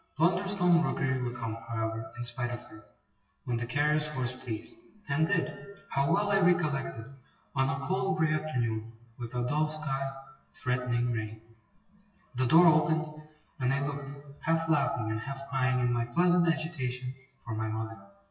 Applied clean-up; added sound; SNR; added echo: classical method WPE with log-MMSE.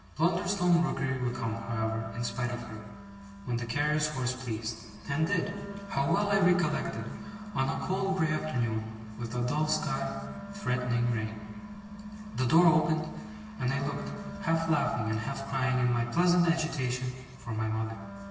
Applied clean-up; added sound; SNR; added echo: none; Wind instrument, woodwind instrument; 17 dB; reverberation time 1.4 s.